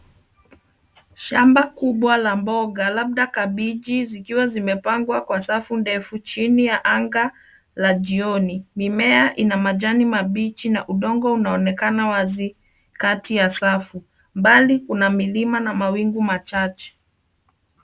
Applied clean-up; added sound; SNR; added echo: none; none; none; none.